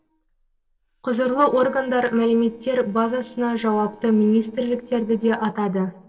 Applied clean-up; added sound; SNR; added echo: neural separator model SepFormer DNS4.